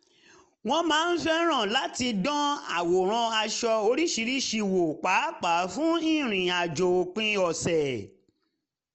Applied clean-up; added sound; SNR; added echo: none; none; none; none.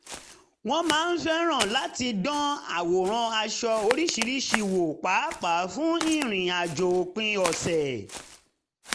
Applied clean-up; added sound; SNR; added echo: none; Walk, footsteps; 11 dB; none.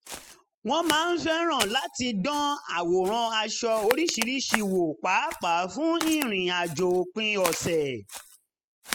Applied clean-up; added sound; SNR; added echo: classical method spectral subtraction.